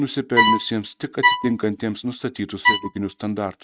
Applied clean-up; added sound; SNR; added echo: neural mask model RNNoise.